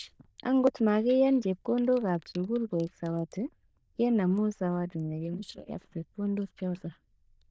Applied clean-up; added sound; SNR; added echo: neural diffusion model UNIVERSE++.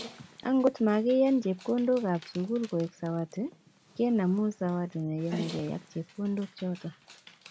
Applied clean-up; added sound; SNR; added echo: none; Dog; 19 dB; none.